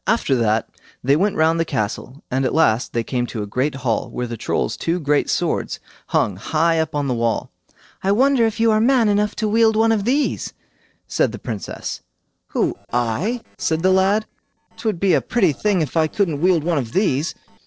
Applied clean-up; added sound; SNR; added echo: neural separator model SepFormer DNS4.